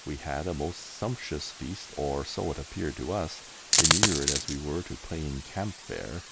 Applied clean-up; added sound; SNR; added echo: none; Coin (dropping) + Camera; -1 dB; none.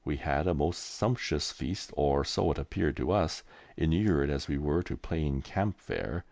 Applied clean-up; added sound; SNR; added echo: none; none; none; none.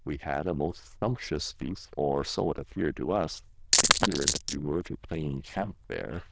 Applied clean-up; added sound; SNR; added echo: neural diffusion model UNIVERSE++.